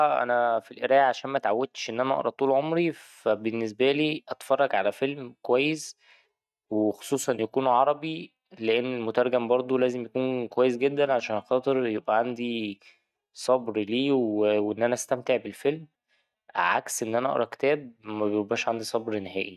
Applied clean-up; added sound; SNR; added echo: neural mask model DeepFilterNet 3.